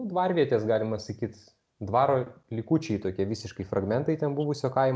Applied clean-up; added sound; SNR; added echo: none; none; none; none.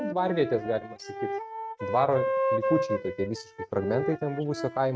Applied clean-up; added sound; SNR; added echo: neural mask model RNNoise.